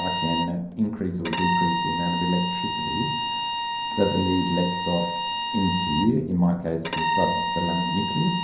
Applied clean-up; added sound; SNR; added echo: none; Bowed string instrument; 2 dB; reverberation time 0.6 s.